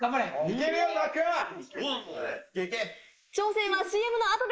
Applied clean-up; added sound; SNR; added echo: neural mask model Resemble Enhance denoiser.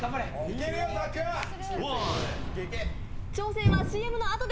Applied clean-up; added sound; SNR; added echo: none; Thump, thud; 0 dB; none.